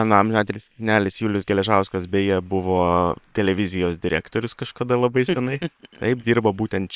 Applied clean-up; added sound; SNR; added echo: neural separator model SepFormer WHAM!.